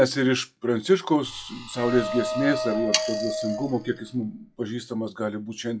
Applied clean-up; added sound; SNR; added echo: classical method log-MMSE.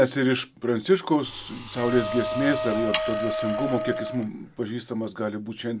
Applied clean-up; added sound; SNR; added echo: none; Sawing + Wind instrument, woodwind instrument; 3 dB; none.